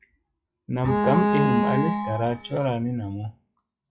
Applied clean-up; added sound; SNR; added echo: classical method log-MMSE.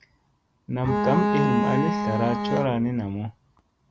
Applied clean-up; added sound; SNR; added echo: none; Bowed string instrument; -2 dB; none.